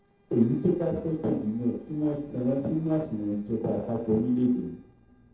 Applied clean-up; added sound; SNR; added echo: neural separator model SepFormer DNS4.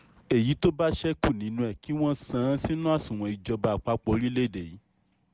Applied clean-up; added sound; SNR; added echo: none; none; none; none.